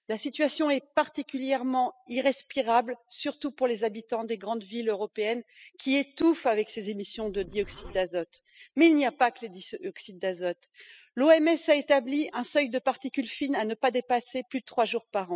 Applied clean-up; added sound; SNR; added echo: classical method spectral subtraction.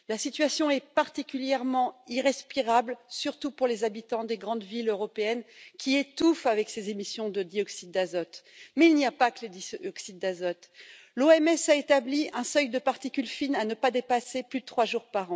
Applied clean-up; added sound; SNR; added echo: none; none; none; none.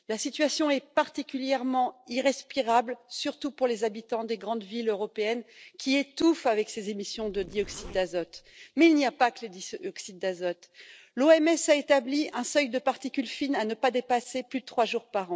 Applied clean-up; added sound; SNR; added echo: neural separator model SepFormer DNS4.